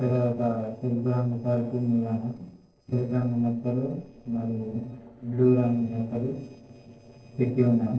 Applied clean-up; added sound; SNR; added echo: neural separator model SepFormer DNS4.